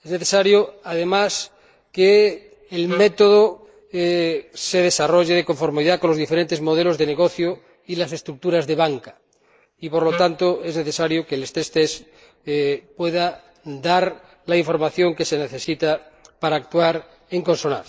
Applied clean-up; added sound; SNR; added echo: neural mask model Resemble Enhance denoiser.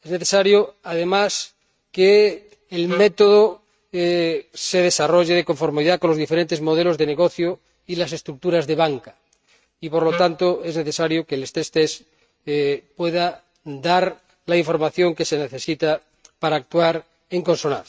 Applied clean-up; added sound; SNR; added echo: neural mask model RNNoise.